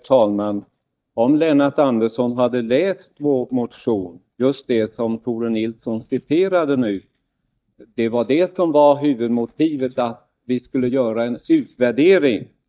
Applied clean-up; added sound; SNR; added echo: neural mask model DeepFilterNet 3.